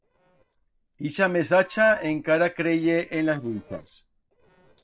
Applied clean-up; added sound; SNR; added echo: neural separator model SepFormer DNS4.